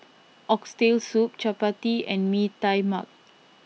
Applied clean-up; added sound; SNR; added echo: none; none; none; none.